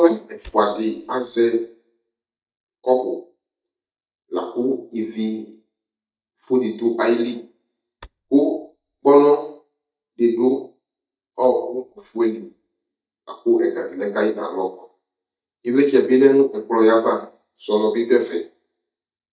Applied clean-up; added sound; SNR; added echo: neural mask model DeepFilterNet 3.